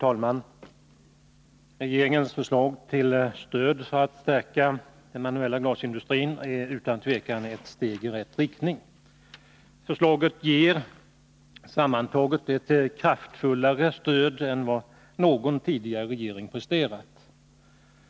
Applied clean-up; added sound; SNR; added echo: none; none; none; none.